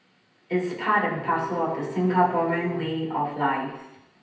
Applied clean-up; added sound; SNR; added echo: none; Bowed string instrument; 13 dB; reverberation time 0.9 s.